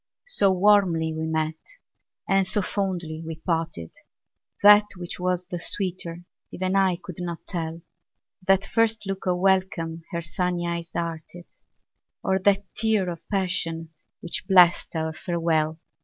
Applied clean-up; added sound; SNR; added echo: none; none; none; none.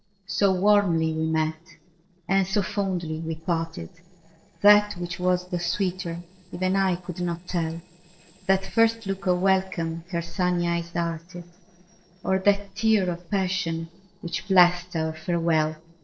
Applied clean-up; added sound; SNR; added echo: neural separator model SepFormer DNS4.